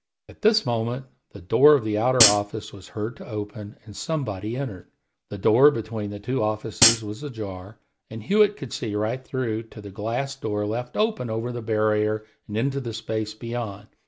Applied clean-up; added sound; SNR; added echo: none; Hi-hat; -5 dB; none.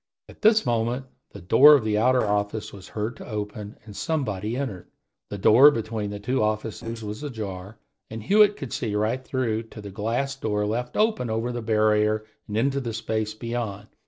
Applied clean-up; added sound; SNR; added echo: neural separator model SepFormer DNS4.